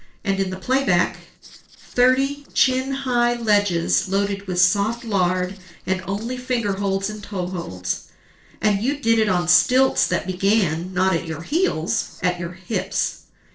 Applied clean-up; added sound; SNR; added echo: neural separator model SepFormer DNS4.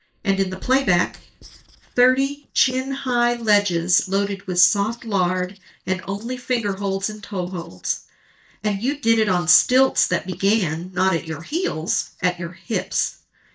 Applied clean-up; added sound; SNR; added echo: neural mask model DeepFilterNet 3.